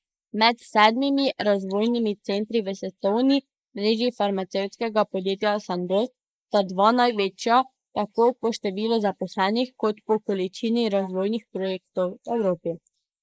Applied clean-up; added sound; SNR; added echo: neural mask model Resemble Enhance denoiser.